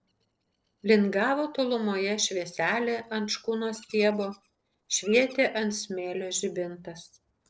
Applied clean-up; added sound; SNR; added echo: neural separator model SepFormer DNS4.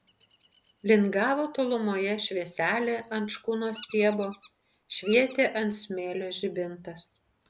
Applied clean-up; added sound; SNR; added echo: none; Bird vocalization, bird call, bird song; 17 dB; none.